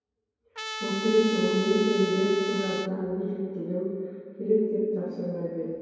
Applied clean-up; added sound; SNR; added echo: none; Trumpet; 8 dB; reverberation time 2.2 s.